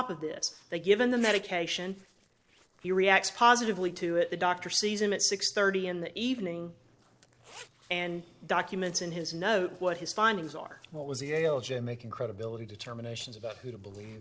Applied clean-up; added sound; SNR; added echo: neural separator model SepFormer DNS4.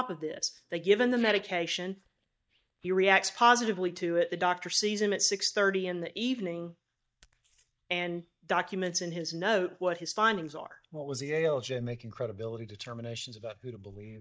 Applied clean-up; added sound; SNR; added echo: neural mask model DeepFilterNet 3.